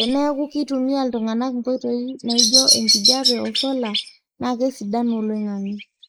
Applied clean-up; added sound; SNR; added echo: neural mask model Resemble Enhance denoiser.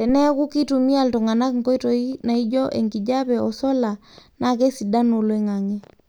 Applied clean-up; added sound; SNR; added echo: none; none; none; none.